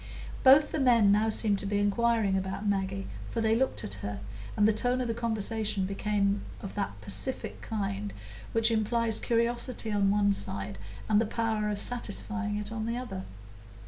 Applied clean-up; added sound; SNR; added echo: none; none; none; none.